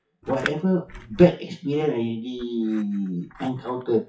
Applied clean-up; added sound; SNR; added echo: classical method WPE with log-MMSE.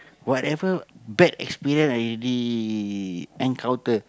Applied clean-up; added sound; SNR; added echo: none; none; none; none.